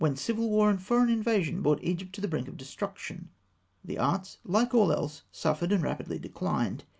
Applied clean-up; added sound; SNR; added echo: none; none; none; none.